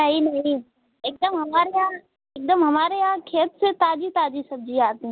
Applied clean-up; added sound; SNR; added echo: none; none; none; none.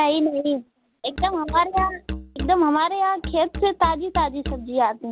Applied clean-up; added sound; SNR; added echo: none; Musical instrument; 11 dB; none.